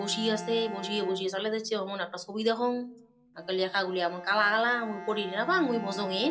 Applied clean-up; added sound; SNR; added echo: none; Bowed string instrument; 13 dB; reverberation time 0.2 s.